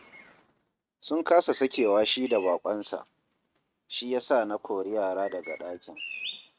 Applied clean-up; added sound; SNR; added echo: neural mask model RNNoise.